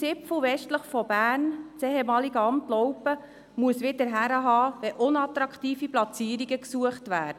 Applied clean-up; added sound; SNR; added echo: none; none; none; none.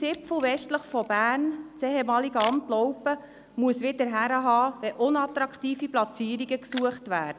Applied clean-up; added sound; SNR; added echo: none; Camera; 17 dB; none.